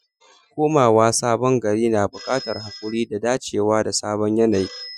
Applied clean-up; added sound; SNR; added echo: classical method Wiener filter.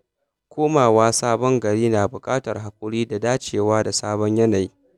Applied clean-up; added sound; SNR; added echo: none; none; none; none.